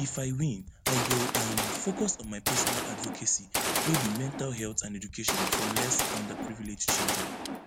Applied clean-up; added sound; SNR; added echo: none; Gunshot, gunfire; -1 dB; none.